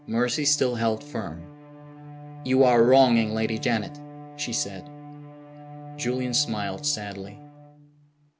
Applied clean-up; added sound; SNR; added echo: none; Bowed string instrument; 14 dB; none.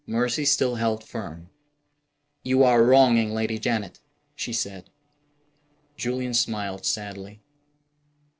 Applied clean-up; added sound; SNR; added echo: neural separator model SepFormer DNS4.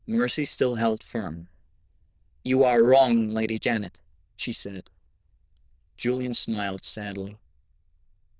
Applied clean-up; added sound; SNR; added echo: neural diffusion model UNIVERSE++.